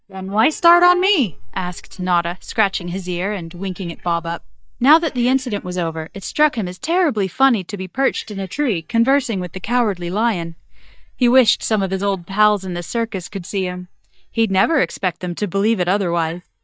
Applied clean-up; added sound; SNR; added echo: neural mask model DeepFilterNet 3.